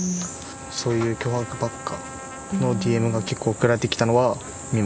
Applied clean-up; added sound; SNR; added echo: none; Trumpet; 18 dB; none.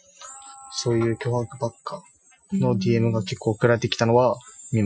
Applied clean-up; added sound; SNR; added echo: classical method Wiener filter.